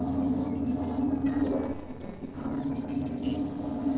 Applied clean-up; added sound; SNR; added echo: neural separator model SepFormer DNS4.